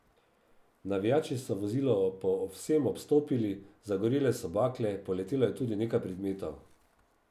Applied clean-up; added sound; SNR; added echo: none; none; none; none.